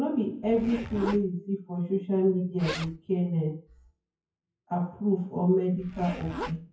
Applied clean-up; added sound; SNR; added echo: classical method WPE with log-MMSE.